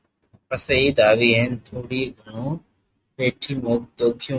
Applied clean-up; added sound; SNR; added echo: neural mask model RNNoise.